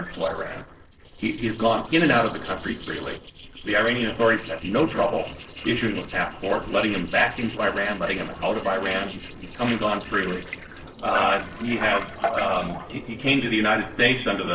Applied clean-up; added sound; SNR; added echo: neural separator model SepFormer DNS4.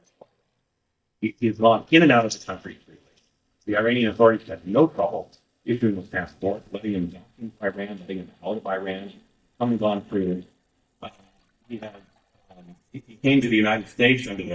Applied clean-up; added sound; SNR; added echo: neural mask model DeepFilterNet 3.